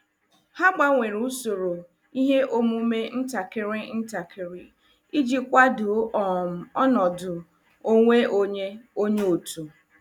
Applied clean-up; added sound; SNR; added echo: none; none; none; none.